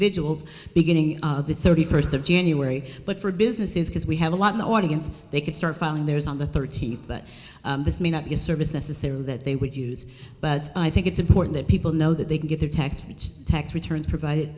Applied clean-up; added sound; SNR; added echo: none; none; none; reverberation time 2.1 s.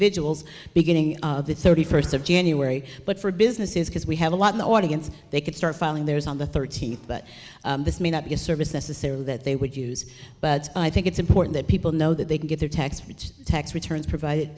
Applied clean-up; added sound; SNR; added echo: none; none; none; none.